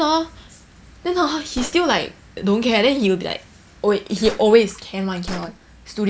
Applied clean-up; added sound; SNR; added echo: none; Gunshot, gunfire; 19 dB; none.